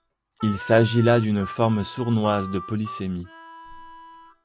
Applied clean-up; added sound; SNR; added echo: none; Harmonica; 15 dB; none.